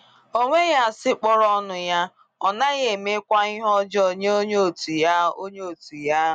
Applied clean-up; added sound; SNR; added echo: none; none; none; none.